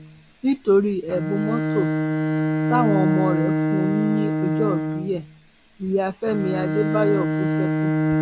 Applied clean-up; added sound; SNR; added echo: none; Bowed string instrument; -1 dB; none.